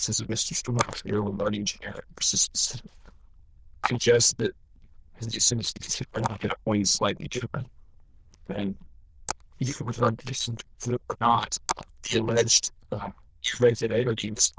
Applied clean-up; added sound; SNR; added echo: neural diffusion model UNIVERSE++.